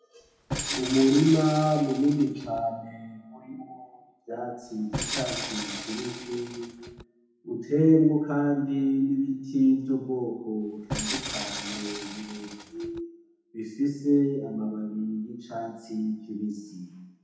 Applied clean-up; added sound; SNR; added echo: none; Tools; 8 dB; reverberation time 0.9 s.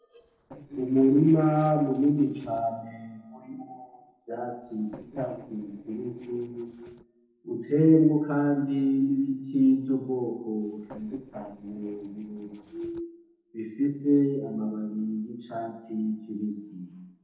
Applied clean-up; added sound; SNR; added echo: neural separator model SepFormer DNS4.